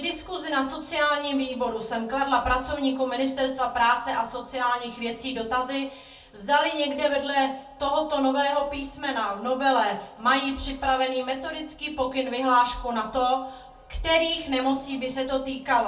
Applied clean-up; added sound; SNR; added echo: none; none; none; reverberation time 0.3 s.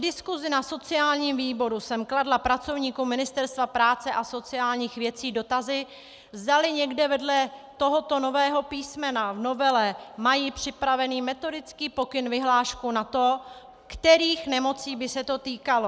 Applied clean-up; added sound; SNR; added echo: none; none; none; none.